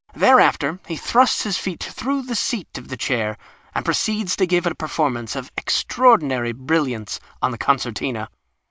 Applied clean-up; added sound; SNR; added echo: none; none; none; none.